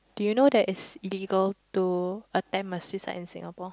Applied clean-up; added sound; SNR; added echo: none; none; none; none.